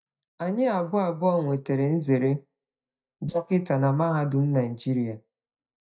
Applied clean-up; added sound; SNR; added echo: neural mask model DeepFilterNet 3.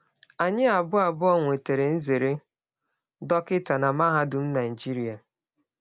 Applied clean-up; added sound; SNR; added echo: none; none; none; none.